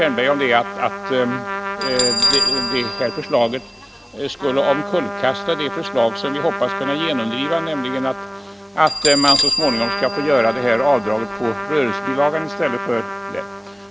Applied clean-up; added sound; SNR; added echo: none; Trumpet + Bell; 4 dB; none.